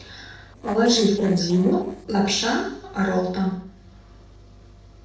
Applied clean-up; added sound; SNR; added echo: neural separator model SepFormer DNS4.